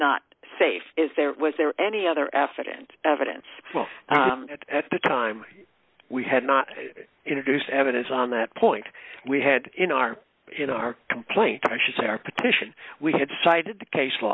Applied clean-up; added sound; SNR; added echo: none; none; none; none.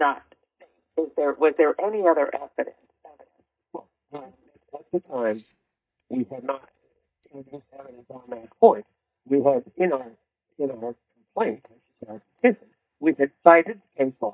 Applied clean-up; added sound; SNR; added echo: neural mask model DeepFilterNet 3.